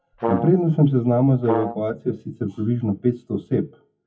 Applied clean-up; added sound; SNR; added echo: classical method WPE with log-MMSE.